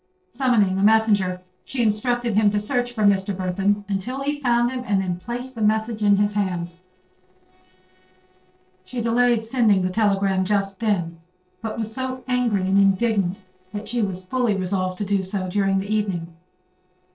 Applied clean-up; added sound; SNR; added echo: neural separator model SepFormer DNS4.